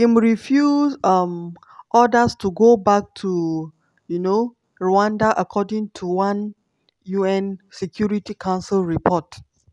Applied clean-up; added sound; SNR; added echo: none; none; none; none.